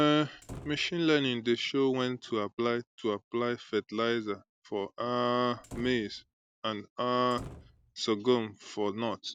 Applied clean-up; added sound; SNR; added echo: none; Slam; 17 dB; none.